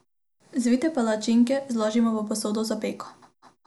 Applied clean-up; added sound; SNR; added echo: none; none; none; none.